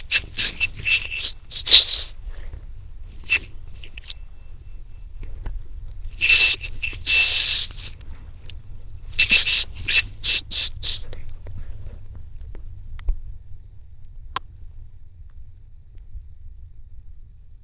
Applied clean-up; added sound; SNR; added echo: neural diffusion model UNIVERSE++.